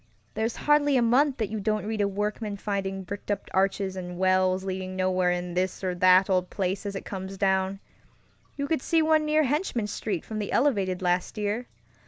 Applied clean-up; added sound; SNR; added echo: none; none; none; none.